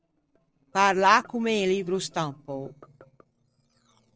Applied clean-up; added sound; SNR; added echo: neural separator model SepFormer DNS4.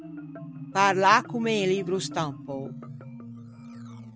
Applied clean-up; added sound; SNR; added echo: none; Marimba, xylophone; 12 dB; none.